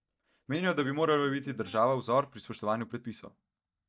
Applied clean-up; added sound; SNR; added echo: neural mask model DeepFilterNet 3.